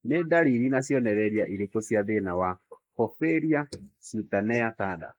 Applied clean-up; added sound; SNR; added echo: neural mask model Resemble Enhance denoiser.